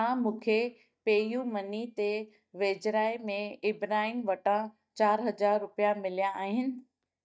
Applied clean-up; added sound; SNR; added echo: neural mask model DeepFilterNet 3.